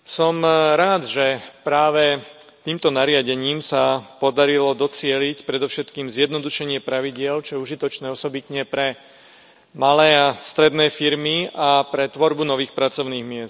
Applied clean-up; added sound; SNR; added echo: none; none; none; none.